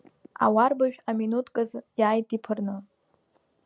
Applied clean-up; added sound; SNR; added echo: none; none; none; none.